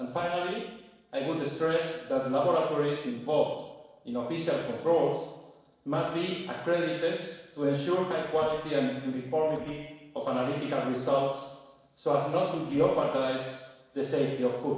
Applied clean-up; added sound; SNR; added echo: neural separator model SepFormer DNS4.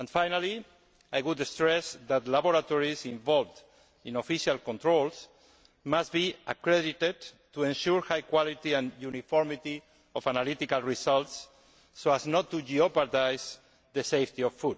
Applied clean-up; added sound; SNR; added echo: none; none; none; none.